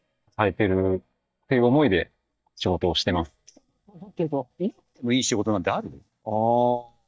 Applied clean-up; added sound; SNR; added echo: neural mask model DeepFilterNet 3.